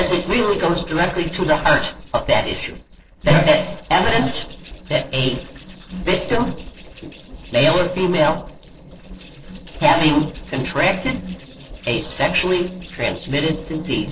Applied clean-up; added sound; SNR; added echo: neural separator model SepFormer DNS4.